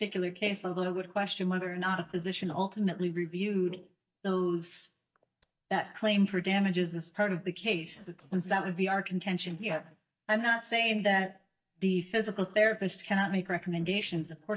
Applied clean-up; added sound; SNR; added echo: neural mask model DeepFilterNet 3.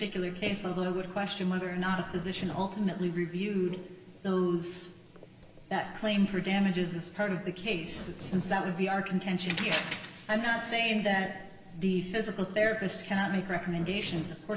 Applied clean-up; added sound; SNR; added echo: none; Zipper (clothing); 17 dB; reverberation time 1.1 s.